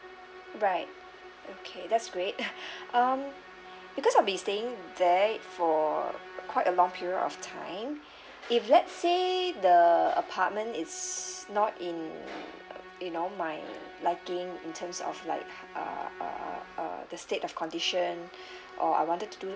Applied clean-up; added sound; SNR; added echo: none; Musical instrument; 18 dB; none.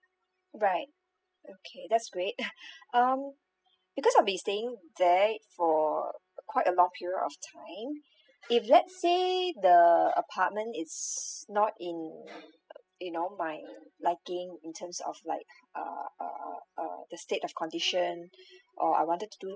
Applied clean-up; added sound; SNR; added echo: classical method spectral subtraction.